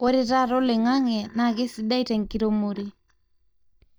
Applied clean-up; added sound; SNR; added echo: neural mask model DeepFilterNet 3.